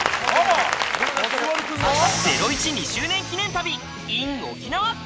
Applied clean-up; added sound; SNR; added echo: none; none; none; none.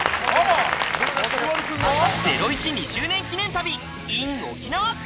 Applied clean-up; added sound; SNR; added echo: none; Fixed-wing aircraft, airplane; 17 dB; none.